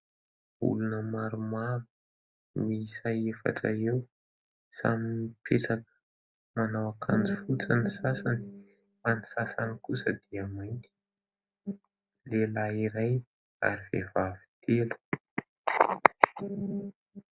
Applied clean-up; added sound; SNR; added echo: none; none; none; none.